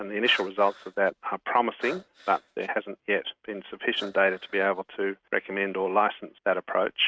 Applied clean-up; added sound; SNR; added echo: neural mask model RNNoise.